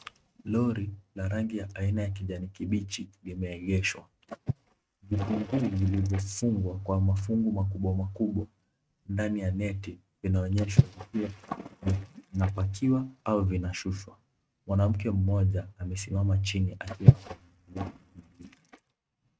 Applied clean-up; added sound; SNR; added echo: neural mask model RNNoise.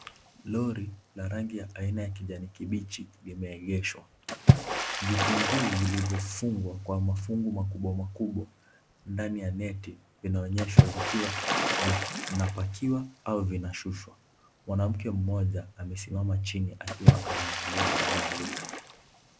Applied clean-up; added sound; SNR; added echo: none; Water / Splash, splatter; -1 dB; none.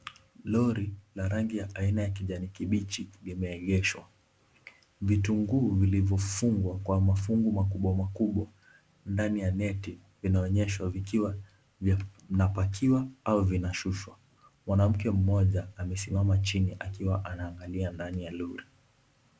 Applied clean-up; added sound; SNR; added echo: none; none; none; none.